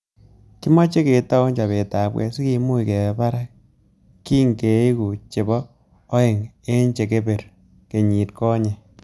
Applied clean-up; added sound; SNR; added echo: none; none; none; none.